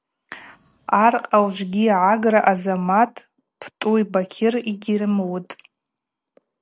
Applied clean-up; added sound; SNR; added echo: none; none; none; none.